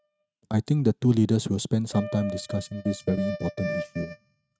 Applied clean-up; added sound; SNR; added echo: neural mask model RNNoise.